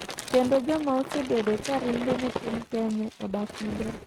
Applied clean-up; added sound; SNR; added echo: neural mask model RNNoise.